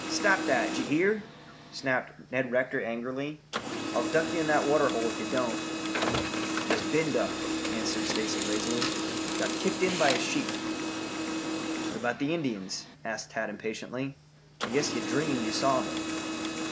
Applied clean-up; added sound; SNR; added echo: none; Printer; 2 dB; none.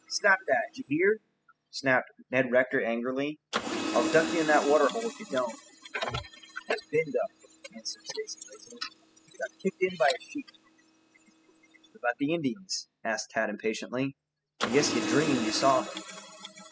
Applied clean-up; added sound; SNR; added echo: classical method spectral subtraction.